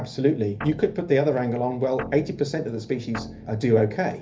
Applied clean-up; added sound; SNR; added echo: none; Guitar; 16 dB; reverberation time 0.3 s.